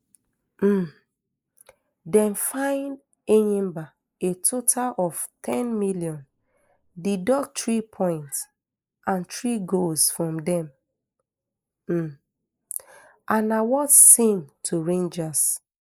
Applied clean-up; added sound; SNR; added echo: neural mask model Resemble Enhance denoiser.